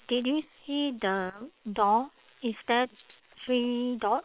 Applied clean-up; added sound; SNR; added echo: neural separator model SepFormer WHAM!.